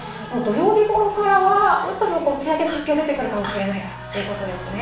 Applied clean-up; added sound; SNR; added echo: none; none; none; reverberation time 0.5 s.